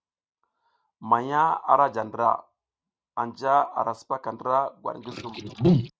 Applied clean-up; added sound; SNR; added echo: neural mask model RNNoise.